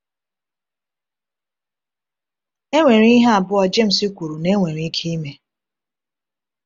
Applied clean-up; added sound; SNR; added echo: none; none; none; none.